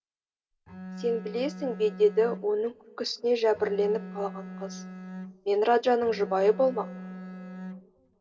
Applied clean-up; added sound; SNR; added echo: none; Bowed string instrument; 13 dB; reverberation time 2.1 s.